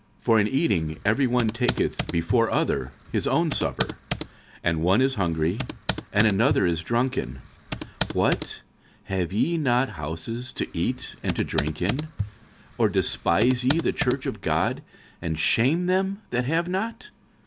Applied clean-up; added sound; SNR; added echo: none; Computer keyboard; 9 dB; none.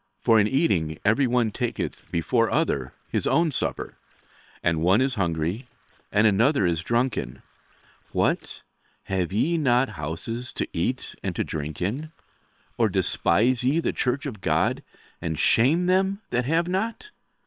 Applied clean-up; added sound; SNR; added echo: neural separator model SepFormer WHAM!.